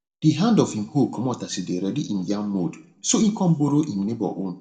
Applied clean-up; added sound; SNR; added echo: none; none; none; reverberation time 0.5 s.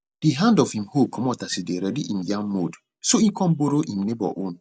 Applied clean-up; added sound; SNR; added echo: none; none; none; none.